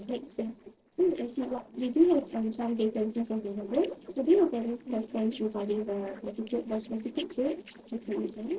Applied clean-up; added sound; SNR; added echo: neural separator model SepFormer DNS4.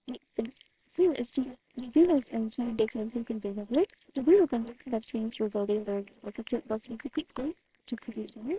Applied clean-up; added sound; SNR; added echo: neural separator model SepFormer WHAMR!.